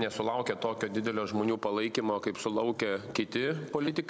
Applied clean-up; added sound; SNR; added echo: none; none; none; none.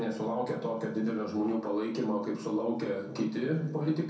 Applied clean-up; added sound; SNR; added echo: none; none; none; reverberation time 0.5 s.